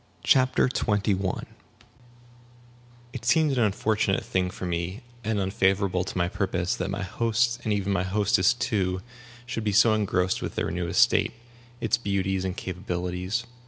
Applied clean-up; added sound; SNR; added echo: none; none; none; none.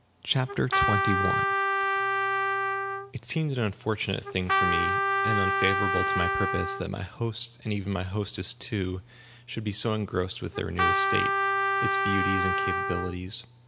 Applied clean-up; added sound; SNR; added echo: none; Trumpet; -3 dB; none.